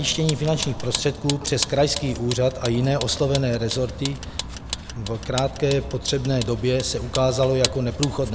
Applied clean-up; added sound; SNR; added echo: none; Vehicle; 9 dB; none.